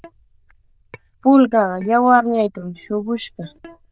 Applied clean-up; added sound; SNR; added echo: neural diffusion model UNIVERSE++.